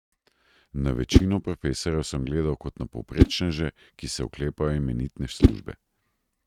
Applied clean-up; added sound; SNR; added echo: neural mask model RNNoise.